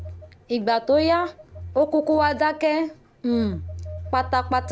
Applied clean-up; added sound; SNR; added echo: none; Telephone; 13 dB; none.